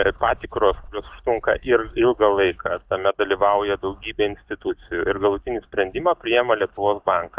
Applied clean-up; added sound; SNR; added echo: neural mask model DeepFilterNet 3.